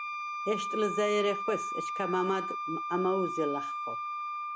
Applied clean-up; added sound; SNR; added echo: none; Wind instrument, woodwind instrument; 3 dB; none.